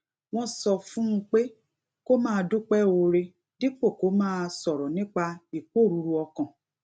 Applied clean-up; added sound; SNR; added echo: none; none; none; none.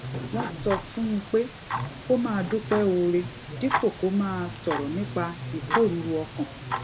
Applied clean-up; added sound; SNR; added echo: none; Tick-tock; 6 dB; none.